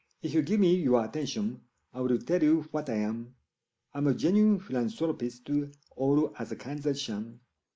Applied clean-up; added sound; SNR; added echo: neural mask model Resemble Enhance denoiser.